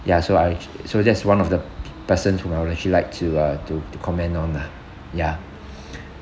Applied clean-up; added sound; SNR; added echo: none; none; none; none.